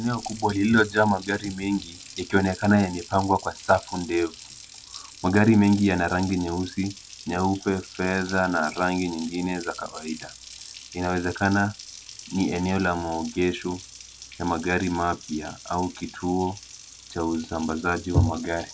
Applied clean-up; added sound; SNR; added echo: none; Water tap, faucet; 18 dB; none.